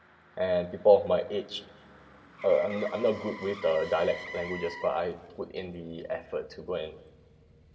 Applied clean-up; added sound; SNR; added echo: none; Motor vehicle (road); 17 dB; reverberation time 2.3 s.